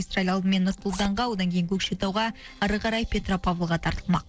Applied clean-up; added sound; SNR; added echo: neural separator model SepFormer DNS4.